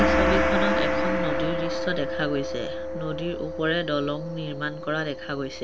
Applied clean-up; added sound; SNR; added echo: none; Gong + Mallet percussion; -3 dB; none.